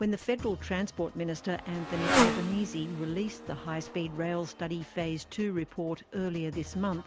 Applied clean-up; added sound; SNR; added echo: none; Motorcycle; 3 dB; none.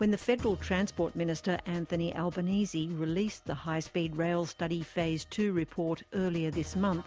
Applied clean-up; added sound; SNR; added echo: none; none; none; none.